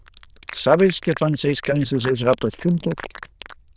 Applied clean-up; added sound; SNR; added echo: neural diffusion model UNIVERSE++.